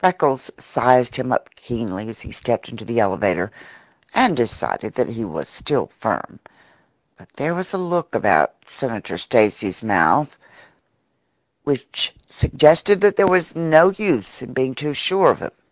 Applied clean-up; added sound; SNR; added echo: neural mask model DeepFilterNet 3.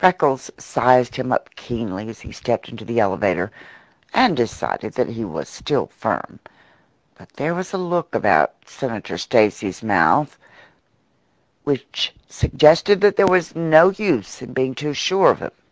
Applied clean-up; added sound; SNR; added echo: none; Fireworks; 13 dB; none.